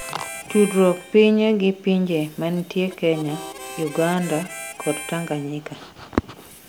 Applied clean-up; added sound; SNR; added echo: none; Harmonica; 15 dB; none.